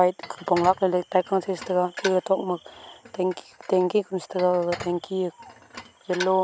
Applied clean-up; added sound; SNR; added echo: none; Dishes, pots, and pans; 16 dB; none.